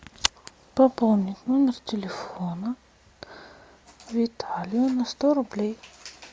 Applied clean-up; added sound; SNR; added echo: none; none; none; none.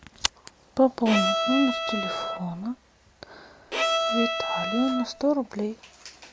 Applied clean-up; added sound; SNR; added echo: none; Bowed string instrument; 0 dB; none.